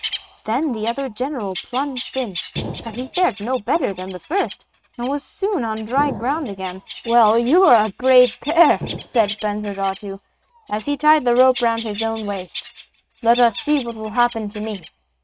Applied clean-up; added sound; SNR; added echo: neural mask model RNNoise.